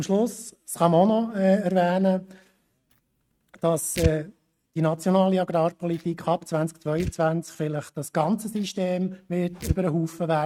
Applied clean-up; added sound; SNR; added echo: neural mask model RNNoise.